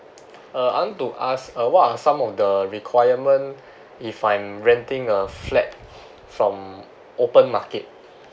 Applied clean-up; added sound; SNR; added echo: none; none; none; none.